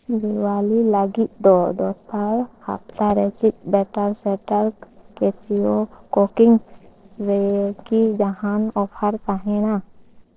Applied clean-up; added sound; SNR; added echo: neural separator model SepFormer DNS4.